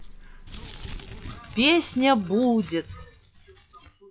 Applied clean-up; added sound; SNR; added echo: classical method log-MMSE.